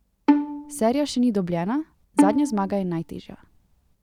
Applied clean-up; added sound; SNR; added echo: none; Bowed string instrument; 1 dB; none.